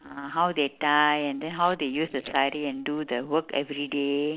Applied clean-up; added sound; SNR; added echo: neural separator model SepFormer DNS4.